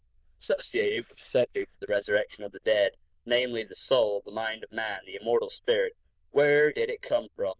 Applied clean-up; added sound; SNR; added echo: neural diffusion model UNIVERSE++.